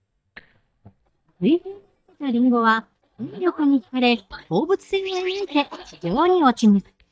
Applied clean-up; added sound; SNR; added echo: neural mask model DeepFilterNet 3.